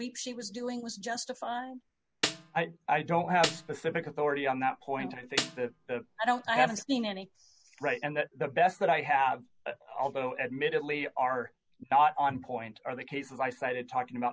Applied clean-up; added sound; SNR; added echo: none; Snare drum; 6 dB; none.